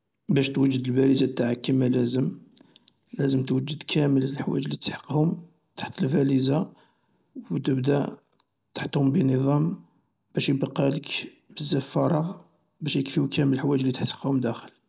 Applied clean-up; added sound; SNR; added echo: none; none; none; none.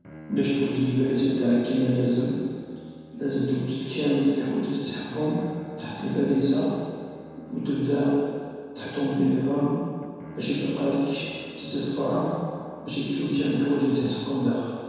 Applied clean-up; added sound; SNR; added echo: none; Bowed string instrument; 20 dB; reverberation time 1.9 s.